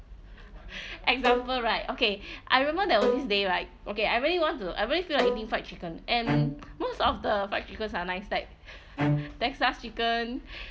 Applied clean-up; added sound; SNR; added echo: none; Bowed string instrument + Bowed string instrument; 4 dB; none.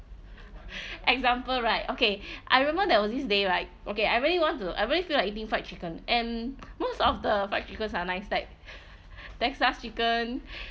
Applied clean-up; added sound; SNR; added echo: none; none; none; none.